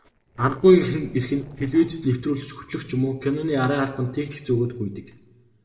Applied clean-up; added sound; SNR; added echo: neural separator model SepFormer DNS4.